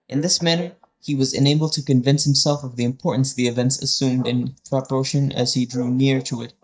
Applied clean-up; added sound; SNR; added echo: neural mask model DeepFilterNet 3.